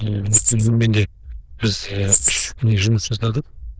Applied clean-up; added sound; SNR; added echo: neural diffusion model UNIVERSE++.